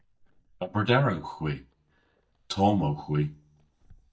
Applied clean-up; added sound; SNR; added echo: neural mask model DeepFilterNet 3.